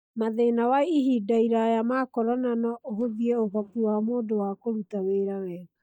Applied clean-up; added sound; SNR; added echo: neural mask model DeepFilterNet 3.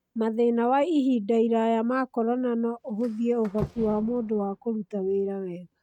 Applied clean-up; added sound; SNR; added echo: neural mask model RNNoise.